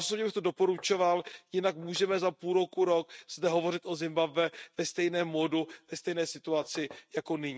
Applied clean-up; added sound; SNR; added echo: neural mask model RNNoise.